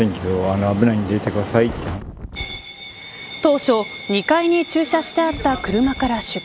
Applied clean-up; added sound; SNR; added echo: none; Wind; 13 dB; none.